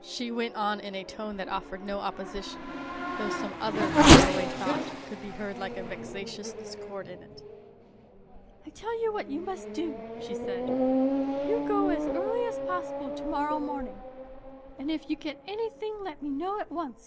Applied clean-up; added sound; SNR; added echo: none; Race car, auto racing / Accelerating, revving, vroom; -5 dB; none.